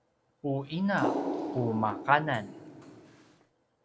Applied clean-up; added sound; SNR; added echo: none; Water; 4 dB; none.